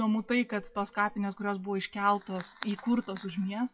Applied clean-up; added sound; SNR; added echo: classical method WPE with log-MMSE.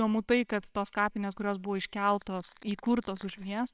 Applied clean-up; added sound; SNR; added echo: neural separator model SepFormer WHAMR!.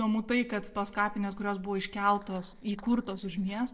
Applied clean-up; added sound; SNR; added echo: neural separator model SepFormer DNS4.